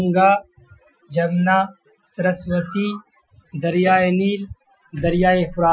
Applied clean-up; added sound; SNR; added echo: classical method Wiener filter.